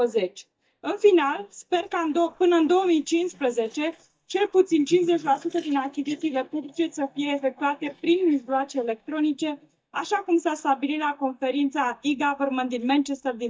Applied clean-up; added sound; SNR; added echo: neural mask model DeepFilterNet 3.